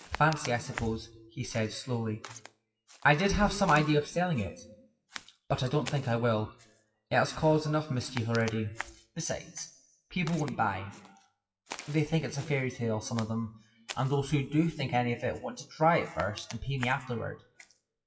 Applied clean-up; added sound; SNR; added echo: classical method WPE with log-MMSE.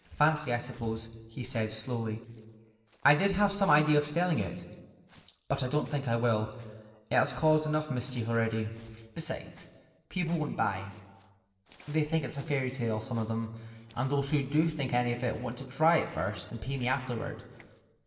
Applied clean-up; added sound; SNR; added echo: neural separator model SepFormer DNS4.